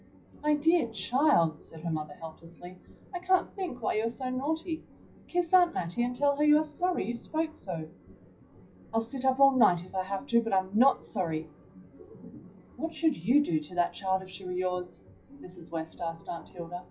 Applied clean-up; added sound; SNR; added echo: classical method WPE with log-MMSE.